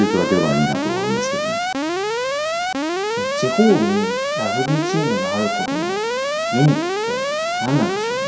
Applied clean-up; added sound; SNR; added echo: none; Alarm; 0 dB; reverberation time 0.7 s.